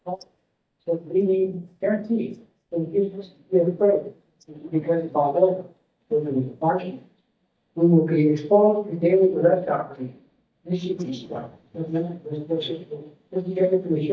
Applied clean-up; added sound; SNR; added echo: neural mask model DeepFilterNet 3.